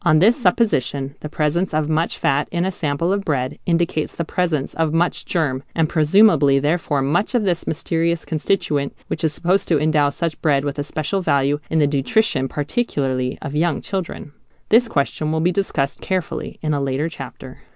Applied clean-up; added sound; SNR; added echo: none; none; none; none.